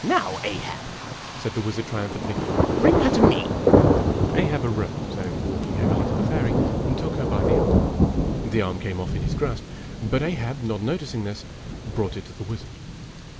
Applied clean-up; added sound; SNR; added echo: none; Thunder; -4 dB; none.